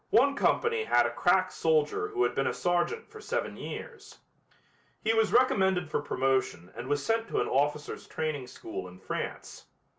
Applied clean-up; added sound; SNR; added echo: none; none; none; none.